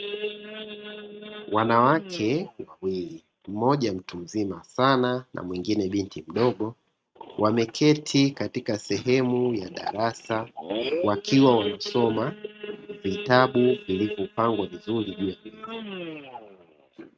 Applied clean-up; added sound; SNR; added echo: neural mask model RNNoise.